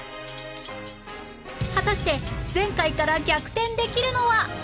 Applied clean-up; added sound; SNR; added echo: none; Cutlery, silverware; 16 dB; none.